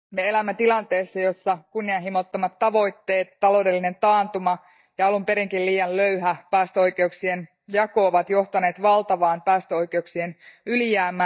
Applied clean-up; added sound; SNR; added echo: neural mask model DeepFilterNet 3.